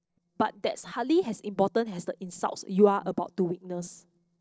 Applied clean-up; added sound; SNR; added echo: neural separator model SepFormer DNS4.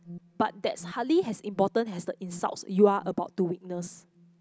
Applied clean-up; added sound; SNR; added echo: none; Alarm; 19 dB; none.